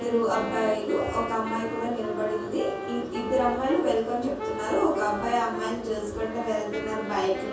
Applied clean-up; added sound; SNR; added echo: none; Wind instrument, woodwind instrument; 10 dB; reverberation time 0.6 s.